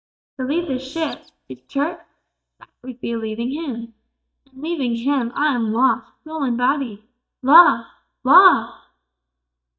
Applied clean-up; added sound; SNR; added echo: neural mask model DeepFilterNet 3.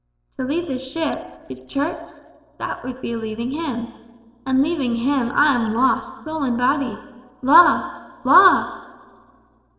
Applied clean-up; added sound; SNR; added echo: neural separator model SepFormer DNS4.